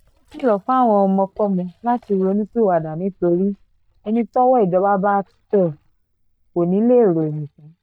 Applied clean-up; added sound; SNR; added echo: neural mask model DeepFilterNet 3.